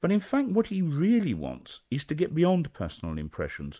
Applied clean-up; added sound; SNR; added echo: none; none; none; none.